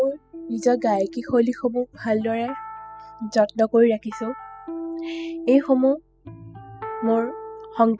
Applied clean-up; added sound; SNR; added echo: classical method spectral subtraction.